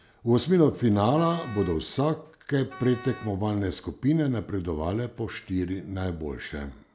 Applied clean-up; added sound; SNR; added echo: none; Wind instrument, woodwind instrument; 20 dB; none.